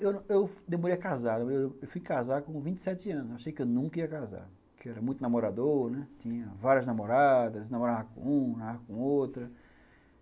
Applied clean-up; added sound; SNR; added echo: none; none; none; none.